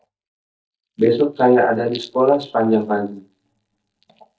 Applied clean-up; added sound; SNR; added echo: neural mask model DeepFilterNet 3.